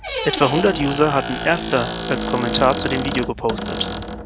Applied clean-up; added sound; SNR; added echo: none; Squeak; 5 dB; none.